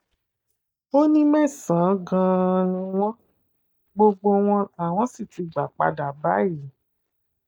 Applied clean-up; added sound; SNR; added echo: neural mask model DeepFilterNet 3.